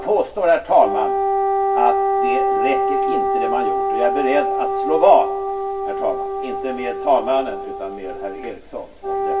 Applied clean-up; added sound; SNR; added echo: none; Wind instrument, woodwind instrument; 0 dB; reverberation time 0.2 s.